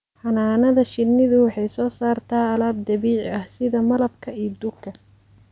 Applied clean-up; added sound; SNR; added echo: none; none; none; none.